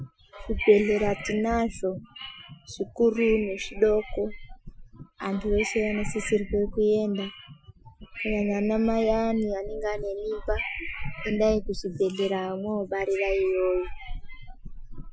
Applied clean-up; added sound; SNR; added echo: classical method Wiener filter.